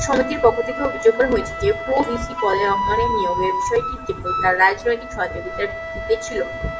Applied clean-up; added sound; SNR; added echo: none; Wind instrument, woodwind instrument; 5 dB; reverberation time 0.4 s.